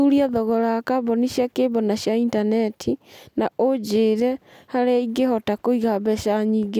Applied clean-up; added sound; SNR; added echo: none; none; none; none.